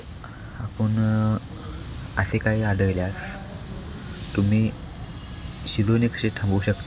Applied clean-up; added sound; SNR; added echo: none; none; none; none.